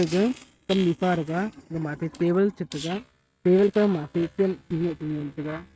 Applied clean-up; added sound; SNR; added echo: neural mask model RNNoise.